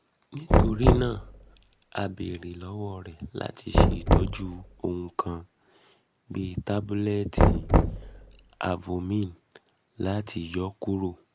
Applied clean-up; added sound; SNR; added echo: none; Knock; -5 dB; none.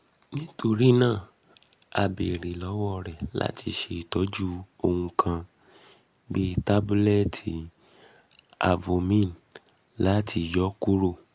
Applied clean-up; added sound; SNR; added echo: none; none; none; none.